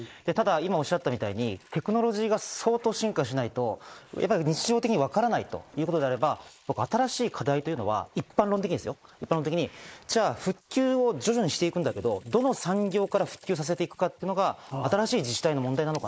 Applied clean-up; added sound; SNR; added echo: neural mask model Resemble Enhance denoiser.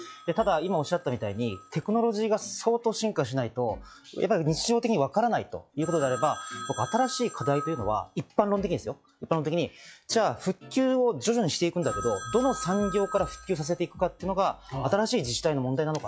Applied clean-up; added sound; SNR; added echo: classical method log-MMSE.